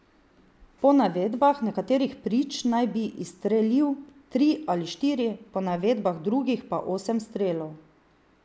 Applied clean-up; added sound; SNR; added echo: none; none; none; none.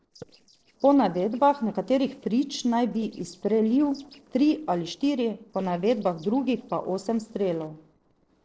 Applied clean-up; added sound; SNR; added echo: neural separator model SepFormer DNS4.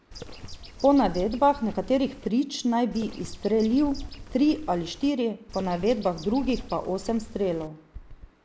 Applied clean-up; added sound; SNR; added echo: none; Run + Bird; 14 dB; none.